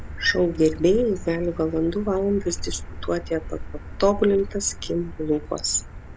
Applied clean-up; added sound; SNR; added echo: none; Motor vehicle (road); 10 dB; none.